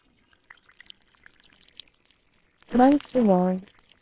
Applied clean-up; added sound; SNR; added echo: neural separator model SepFormer WHAMR!.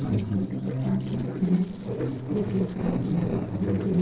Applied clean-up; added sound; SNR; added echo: neural separator model SepFormer DNS4.